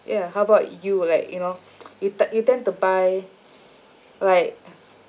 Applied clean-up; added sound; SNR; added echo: none; none; none; none.